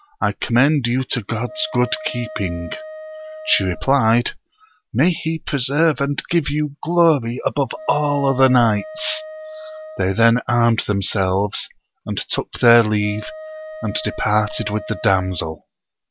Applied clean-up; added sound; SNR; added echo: none; Wind instrument, woodwind instrument; 15 dB; none.